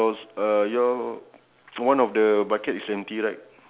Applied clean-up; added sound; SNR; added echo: none; none; none; none.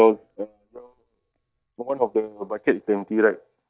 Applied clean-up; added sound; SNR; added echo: neural mask model DeepFilterNet 3.